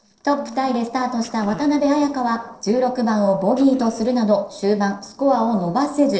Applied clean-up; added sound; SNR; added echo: neural separator model SepFormer DNS4.